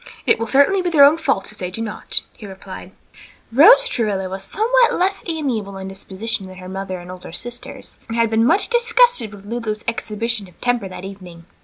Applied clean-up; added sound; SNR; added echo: none; none; none; none.